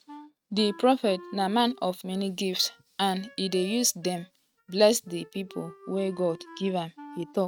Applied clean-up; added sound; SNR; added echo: neural mask model RNNoise.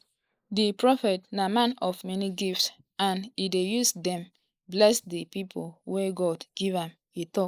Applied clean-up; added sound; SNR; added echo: neural mask model Resemble Enhance denoiser.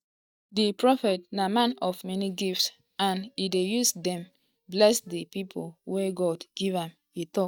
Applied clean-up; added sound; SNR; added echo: neural mask model DeepFilterNet 3.